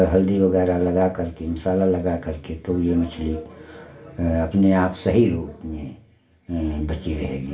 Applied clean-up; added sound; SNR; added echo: none; none; none; reverberation time 0.3 s.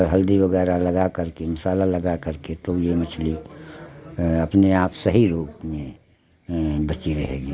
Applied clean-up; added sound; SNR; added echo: none; none; none; none.